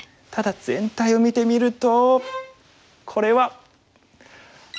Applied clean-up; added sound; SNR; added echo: none; Bowed string instrument; 14 dB; none.